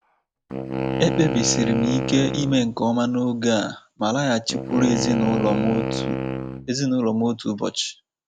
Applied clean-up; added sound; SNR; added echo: none; Wind instrument, woodwind instrument; 5 dB; none.